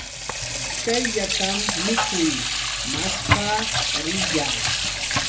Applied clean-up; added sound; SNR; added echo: none; Sink (filling or washing) / Water tap, faucet; -4 dB; reverberation time 0.3 s.